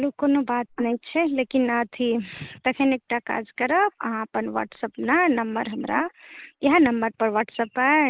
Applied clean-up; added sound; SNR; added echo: neural mask model Resemble Enhance denoiser.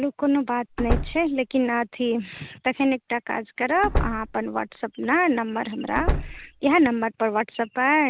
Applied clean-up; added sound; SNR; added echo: none; Slam; 5 dB; none.